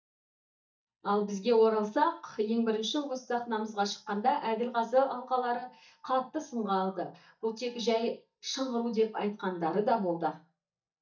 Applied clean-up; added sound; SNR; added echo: neural mask model DeepFilterNet 3.